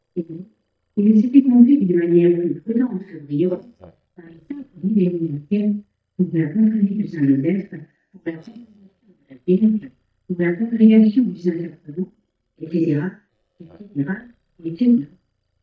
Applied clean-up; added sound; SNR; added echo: neural mask model DeepFilterNet 3.